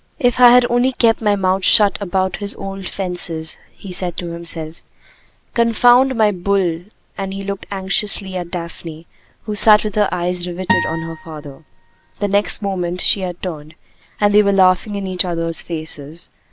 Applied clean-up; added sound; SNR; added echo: none; Acoustic guitar; 6 dB; none.